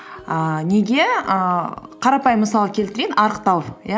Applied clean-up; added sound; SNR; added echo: none; none; none; none.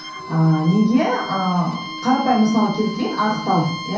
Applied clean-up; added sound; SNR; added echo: none; Bowed string instrument; 13 dB; reverberation time 0.6 s.